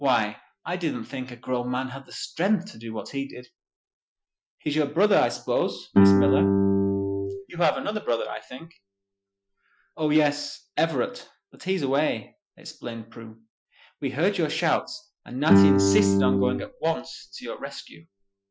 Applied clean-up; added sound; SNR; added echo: classical method Wiener filter.